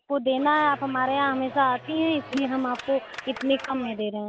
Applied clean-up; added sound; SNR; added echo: none; Clapping; 14 dB; none.